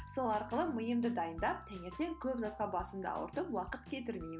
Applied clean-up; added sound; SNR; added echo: none; none; none; none.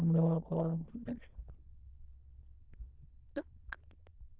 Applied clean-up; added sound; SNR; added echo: neural diffusion model UNIVERSE++.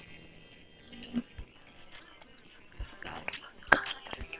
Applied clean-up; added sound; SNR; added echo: neural separator model SepFormer WHAM!.